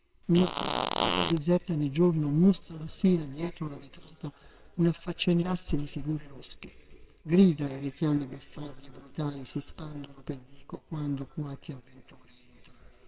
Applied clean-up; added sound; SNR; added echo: neural separator model SepFormer WHAMR!.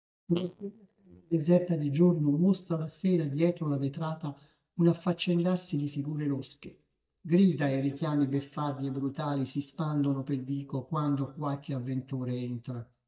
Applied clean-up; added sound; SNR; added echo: neural mask model DeepFilterNet 3.